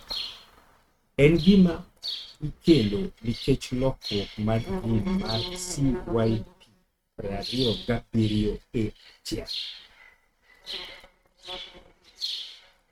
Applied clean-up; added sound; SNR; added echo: neural mask model RNNoise.